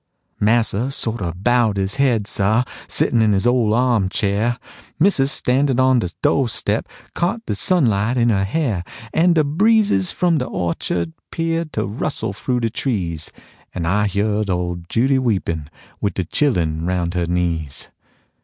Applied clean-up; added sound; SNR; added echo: none; none; none; none.